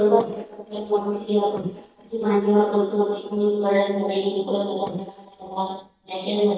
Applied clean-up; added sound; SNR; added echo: neural mask model DeepFilterNet 3.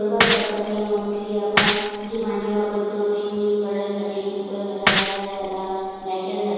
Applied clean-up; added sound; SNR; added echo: none; Shatter / Crushing; 1 dB; reverberation time 2.2 s.